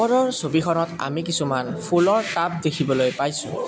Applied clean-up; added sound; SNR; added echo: none; none; none; none.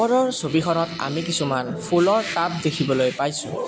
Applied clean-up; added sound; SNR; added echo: none; Fart; 16 dB; none.